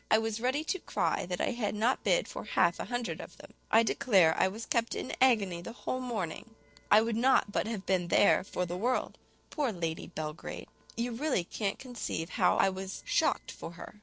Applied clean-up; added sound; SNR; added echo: neural separator model SepFormer DNS4.